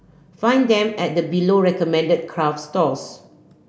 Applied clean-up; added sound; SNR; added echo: none; none; none; none.